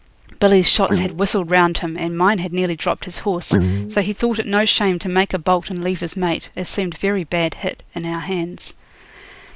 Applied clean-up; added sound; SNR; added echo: neural mask model Resemble Enhance denoiser.